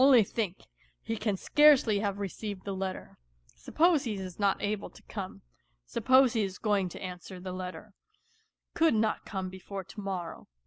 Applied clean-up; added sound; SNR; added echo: none; none; none; none.